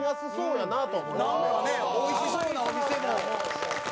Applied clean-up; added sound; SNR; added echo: none; Brass instrument; 9 dB; none.